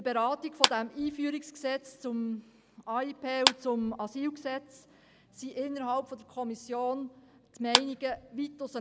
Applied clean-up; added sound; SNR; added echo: none; Clapping; -2 dB; none.